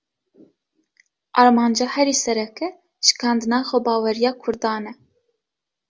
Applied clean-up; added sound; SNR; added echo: none; none; none; none.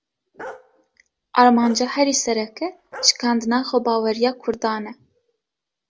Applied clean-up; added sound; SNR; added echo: none; Bark; 19 dB; none.